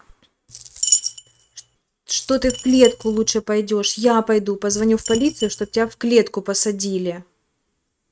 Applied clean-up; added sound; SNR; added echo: neural mask model RNNoise.